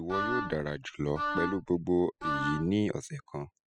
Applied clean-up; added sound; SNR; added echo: classical method spectral subtraction.